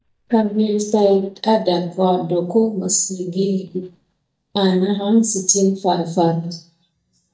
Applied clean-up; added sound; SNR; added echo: neural mask model DeepFilterNet 3.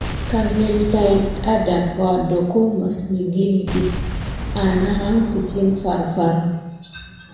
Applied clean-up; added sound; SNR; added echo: none; Boom; 8 dB; reverberation time 1.0 s.